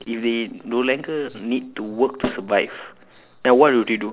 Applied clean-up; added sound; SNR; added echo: neural separator model SepFormer DNS4.